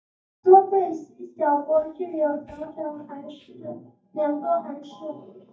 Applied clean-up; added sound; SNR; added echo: neural mask model DeepFilterNet 3.